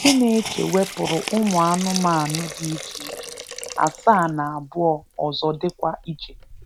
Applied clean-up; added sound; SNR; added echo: none; Hiss; 10 dB; none.